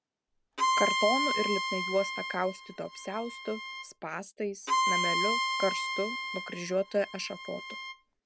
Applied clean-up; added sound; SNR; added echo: none; Bowed string instrument; -2 dB; none.